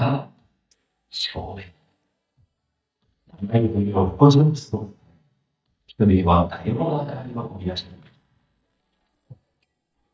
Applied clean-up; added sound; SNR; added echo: neural mask model DeepFilterNet 3.